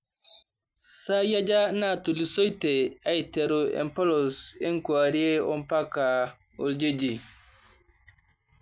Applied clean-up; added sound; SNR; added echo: none; none; none; none.